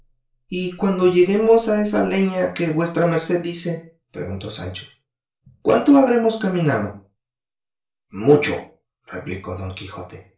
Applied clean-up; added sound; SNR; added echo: none; none; none; reverberation time 0.3 s.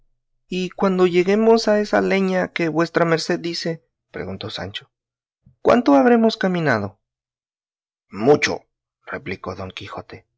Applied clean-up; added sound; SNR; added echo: none; none; none; none.